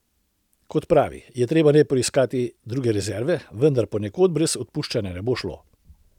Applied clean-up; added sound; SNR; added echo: none; none; none; none.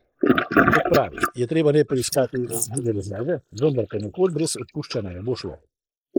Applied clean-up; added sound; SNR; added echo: neural mask model Resemble Enhance denoiser.